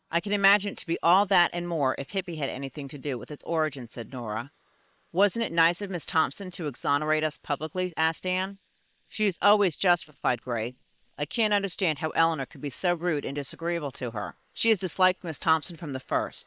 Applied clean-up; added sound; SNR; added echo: neural separator model SepFormer WHAM!.